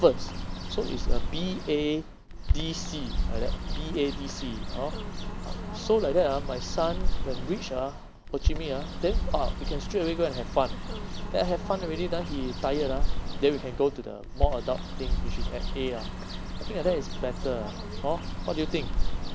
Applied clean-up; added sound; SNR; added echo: none; Bird; -1 dB; none.